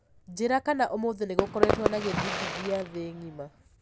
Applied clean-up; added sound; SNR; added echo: none; Fireworks; -1 dB; none.